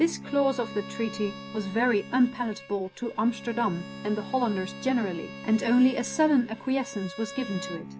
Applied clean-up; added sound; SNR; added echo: none; Bowed string instrument + Bowed string instrument; 13 dB; none.